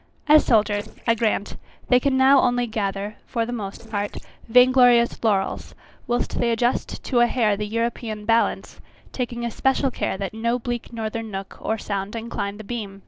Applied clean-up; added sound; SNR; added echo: neural separator model SepFormer DNS4.